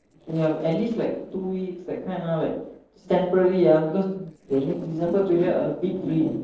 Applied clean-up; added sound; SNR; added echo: neural separator model SepFormer DNS4.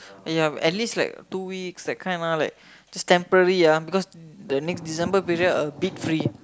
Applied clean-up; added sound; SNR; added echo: none; none; none; none.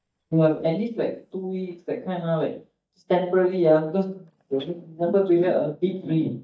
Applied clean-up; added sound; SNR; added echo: neural mask model DeepFilterNet 3.